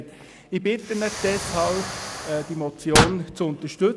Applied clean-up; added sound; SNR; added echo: none; Explosion; 3 dB; none.